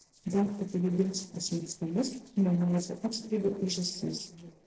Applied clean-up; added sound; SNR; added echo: neural separator model SepFormer DNS4.